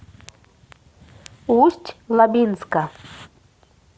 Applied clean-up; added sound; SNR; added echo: none; none; none; none.